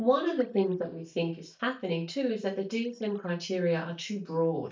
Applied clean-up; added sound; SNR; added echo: neural mask model DeepFilterNet 3.